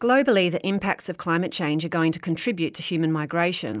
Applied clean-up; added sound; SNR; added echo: none; none; none; none.